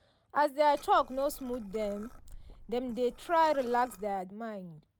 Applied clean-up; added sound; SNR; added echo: none; Liquid; 19 dB; none.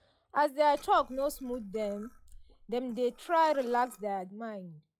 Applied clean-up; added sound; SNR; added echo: classical method log-MMSE.